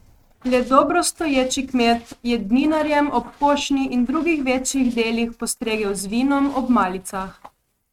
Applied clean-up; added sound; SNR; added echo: neural mask model RNNoise.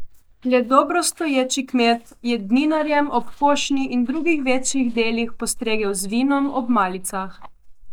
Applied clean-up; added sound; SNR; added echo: neural mask model DeepFilterNet 3.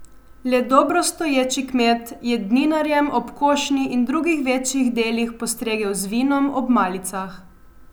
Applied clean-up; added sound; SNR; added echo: none; none; none; none.